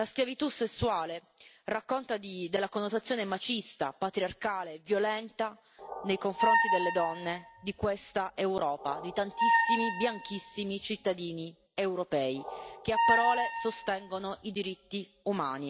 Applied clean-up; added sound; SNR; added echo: none; Squeak; -4 dB; none.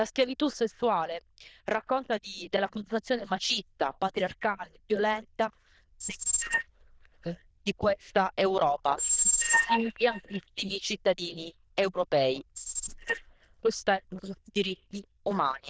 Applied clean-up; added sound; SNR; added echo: neural diffusion model UNIVERSE++.